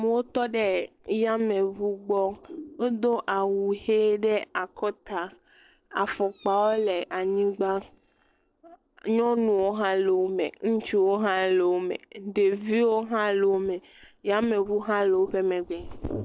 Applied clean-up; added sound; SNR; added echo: neural separator model SepFormer DNS4.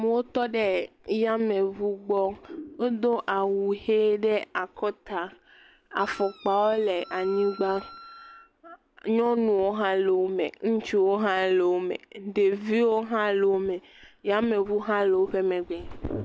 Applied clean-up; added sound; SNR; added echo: none; Wind instrument, woodwind instrument; 19 dB; none.